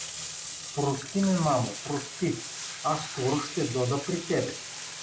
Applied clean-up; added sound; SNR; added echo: none; Bathtub (filling or washing); 9 dB; none.